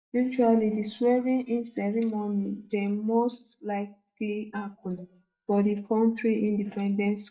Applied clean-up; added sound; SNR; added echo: neural mask model DeepFilterNet 3.